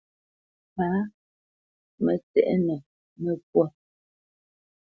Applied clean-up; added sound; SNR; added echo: none; none; none; none.